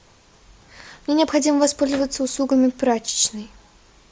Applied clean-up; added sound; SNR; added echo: none; none; none; none.